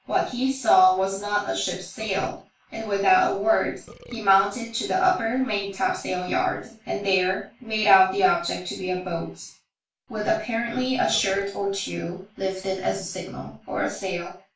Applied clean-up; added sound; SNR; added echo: none; Burping, eructation; 19 dB; reverberation time 0.3 s.